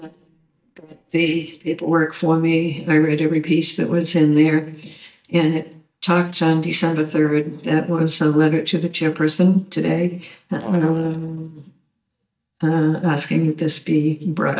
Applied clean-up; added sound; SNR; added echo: neural mask model DeepFilterNet 3.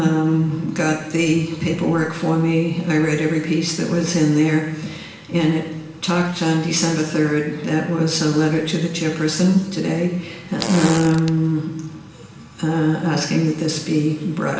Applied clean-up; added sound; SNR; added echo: none; Fart; 9 dB; reverberation time 1.1 s.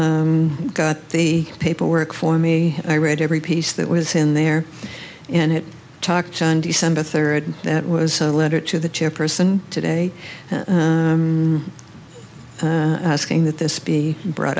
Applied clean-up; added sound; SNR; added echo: none; none; none; none.